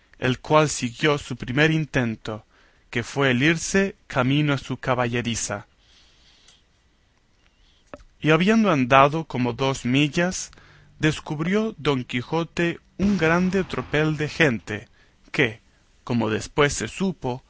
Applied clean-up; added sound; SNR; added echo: none; Boom; 17 dB; none.